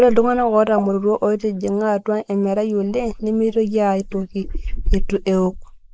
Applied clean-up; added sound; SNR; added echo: neural mask model Resemble Enhance denoiser.